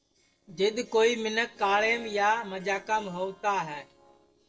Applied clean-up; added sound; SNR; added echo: neural separator model SepFormer DNS4.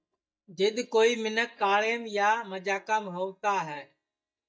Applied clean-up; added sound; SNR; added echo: neural mask model DeepFilterNet 3.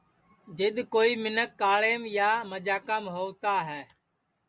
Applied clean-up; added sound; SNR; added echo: none; none; none; none.